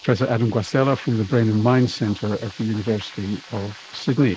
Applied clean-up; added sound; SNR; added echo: neural mask model Resemble Enhance denoiser.